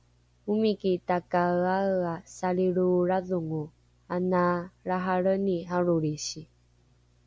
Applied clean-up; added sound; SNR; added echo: none; none; none; none.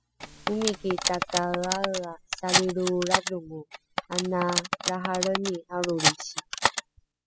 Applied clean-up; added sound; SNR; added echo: classical method spectral subtraction.